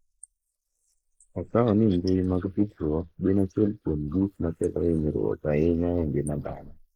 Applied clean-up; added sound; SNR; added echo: neural mask model Resemble Enhance denoiser.